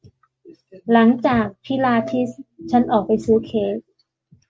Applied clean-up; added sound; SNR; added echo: none; none; none; none.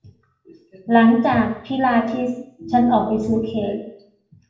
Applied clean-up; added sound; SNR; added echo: none; none; none; reverberation time 0.6 s.